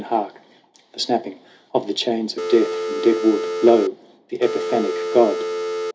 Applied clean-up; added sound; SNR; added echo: none; Telephone; 3 dB; none.